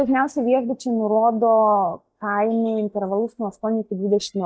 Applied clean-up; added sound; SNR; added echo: neural mask model DeepFilterNet 3.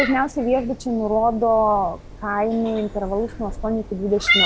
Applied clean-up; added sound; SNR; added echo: none; Meow; 6 dB; none.